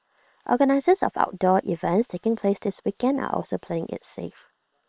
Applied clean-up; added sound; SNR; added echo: neural separator model SepFormer WHAM!.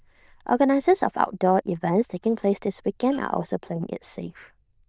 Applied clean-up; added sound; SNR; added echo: neural diffusion model UNIVERSE++.